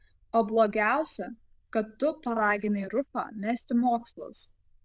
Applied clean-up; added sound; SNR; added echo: neural diffusion model UNIVERSE++.